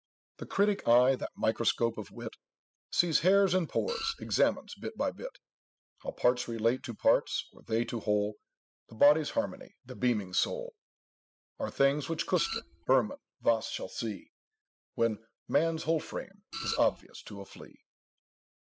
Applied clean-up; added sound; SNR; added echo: classical method spectral subtraction.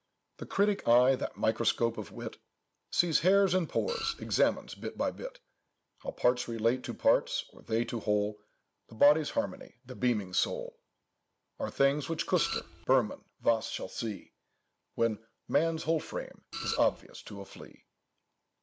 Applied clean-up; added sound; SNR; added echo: none; Printer; 8 dB; none.